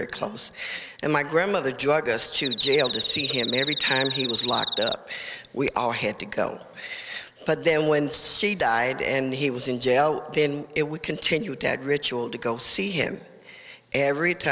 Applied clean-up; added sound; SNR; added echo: none; Cricket; 2 dB; none.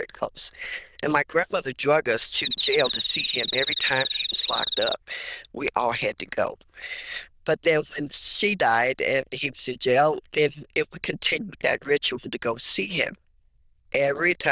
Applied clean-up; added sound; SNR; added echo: neural diffusion model UNIVERSE++.